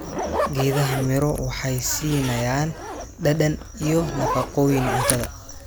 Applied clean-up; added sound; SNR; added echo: none; Zipper (clothing); 6 dB; none.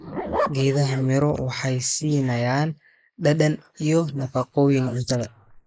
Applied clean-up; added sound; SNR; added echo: neural mask model Resemble Enhance denoiser.